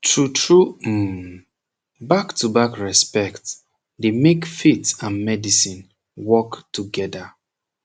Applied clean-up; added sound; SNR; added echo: none; none; none; none.